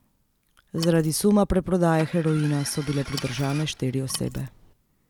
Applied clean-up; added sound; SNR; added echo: none; Engine starting + Wood; 15 dB; none.